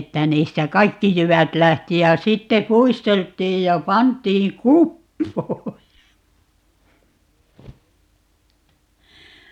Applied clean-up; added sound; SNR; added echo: none; none; none; none.